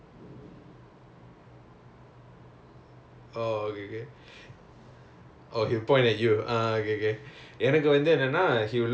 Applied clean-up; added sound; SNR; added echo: none; none; none; none.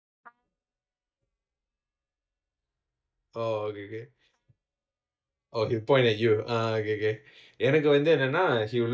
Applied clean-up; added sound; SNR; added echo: neural mask model DeepFilterNet 3.